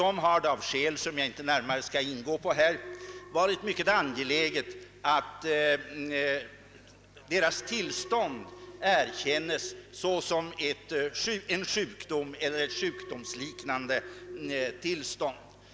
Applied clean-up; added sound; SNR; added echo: none; Alarm; 18 dB; none.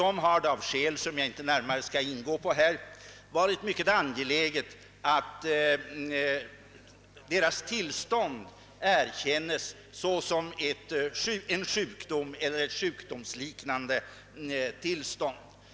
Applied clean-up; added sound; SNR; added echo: none; none; none; none.